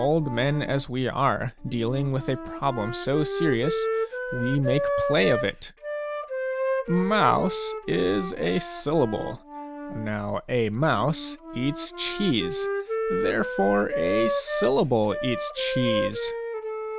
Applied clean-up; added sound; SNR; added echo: none; Wind instrument, woodwind instrument; 4 dB; none.